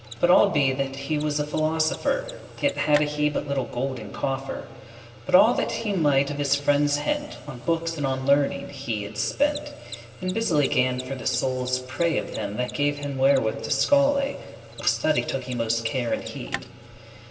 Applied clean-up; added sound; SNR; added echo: none; Mechanisms; 20 dB; reverberation time 2.2 s.